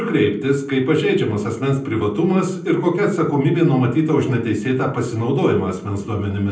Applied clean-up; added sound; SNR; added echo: none; none; none; reverberation time 0.6 s.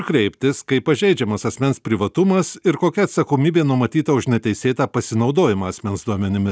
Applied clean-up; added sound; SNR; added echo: none; none; none; none.